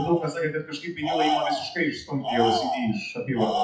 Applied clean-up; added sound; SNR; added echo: classical method WPE with log-MMSE.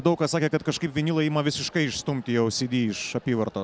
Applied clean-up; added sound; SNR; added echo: none; none; none; none.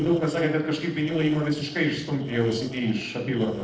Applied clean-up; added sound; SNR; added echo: neural separator model SepFormer DNS4.